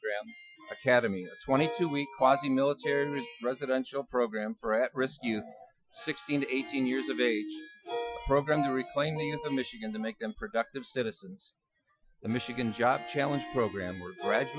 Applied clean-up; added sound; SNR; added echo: classical method Wiener filter.